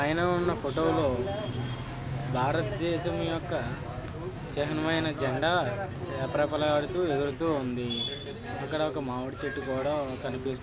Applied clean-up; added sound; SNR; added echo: none; none; none; none.